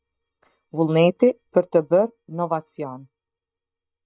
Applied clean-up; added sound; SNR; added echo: neural mask model DeepFilterNet 3.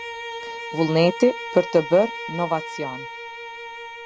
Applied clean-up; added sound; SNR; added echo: none; Bowed string instrument; 10 dB; none.